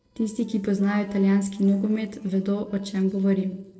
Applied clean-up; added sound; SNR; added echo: neural separator model SepFormer DNS4.